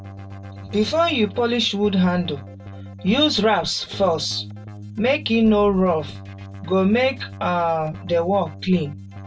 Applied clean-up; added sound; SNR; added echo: none; Keyboard (musical); 15 dB; reverberation time 0.1 s.